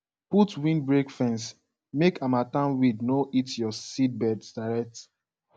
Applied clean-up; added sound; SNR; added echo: none; none; none; none.